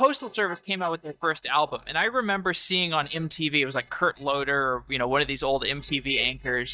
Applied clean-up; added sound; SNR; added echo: neural mask model DeepFilterNet 3.